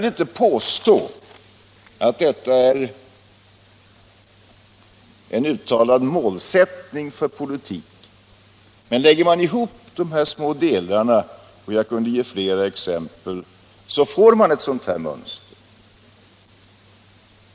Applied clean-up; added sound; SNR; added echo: none; none; none; none.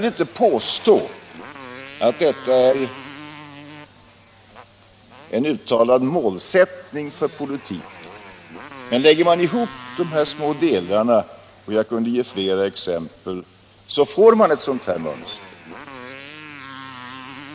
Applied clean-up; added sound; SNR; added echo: none; Motorcycle; 19 dB; none.